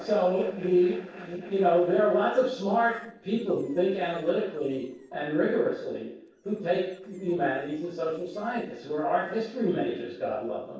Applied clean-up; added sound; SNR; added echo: neural separator model SepFormer DNS4.